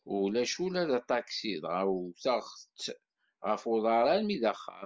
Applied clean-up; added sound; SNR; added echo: none; none; none; none.